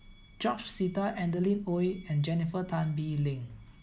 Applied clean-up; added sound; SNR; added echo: none; none; none; none.